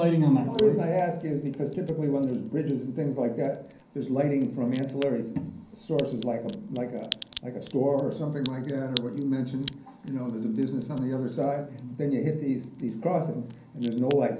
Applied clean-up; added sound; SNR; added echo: none; Crack; 13 dB; reverberation time 0.6 s.